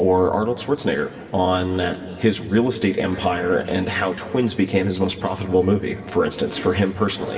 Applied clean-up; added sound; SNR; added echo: none; none; none; reverberation time 1.7 s.